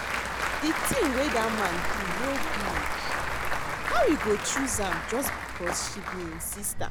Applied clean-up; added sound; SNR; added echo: none; Applause / Crowd; -1 dB; none.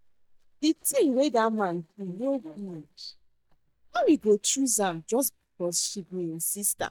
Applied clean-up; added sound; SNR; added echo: neural mask model DeepFilterNet 3.